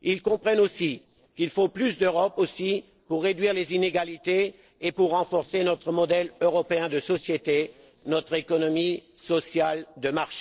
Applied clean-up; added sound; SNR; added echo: neural separator model SepFormer DNS4.